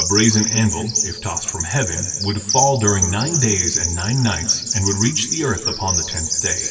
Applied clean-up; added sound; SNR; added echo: none; Bird vocalization, bird call, bird song; 2 dB; reverberation time 1.9 s.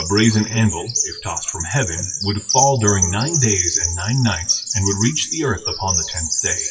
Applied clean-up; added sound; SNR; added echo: classical method WPE with log-MMSE.